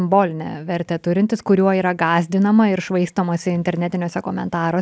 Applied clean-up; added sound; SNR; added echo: none; none; none; none.